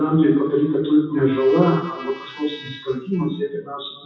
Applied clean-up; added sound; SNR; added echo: classical method WPE with log-MMSE.